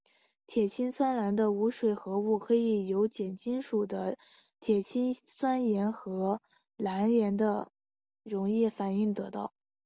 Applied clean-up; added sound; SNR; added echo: none; none; none; none.